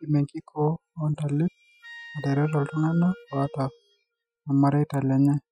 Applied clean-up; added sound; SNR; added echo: classical method Wiener filter.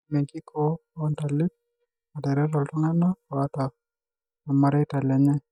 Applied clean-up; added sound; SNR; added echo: neural mask model DeepFilterNet 3.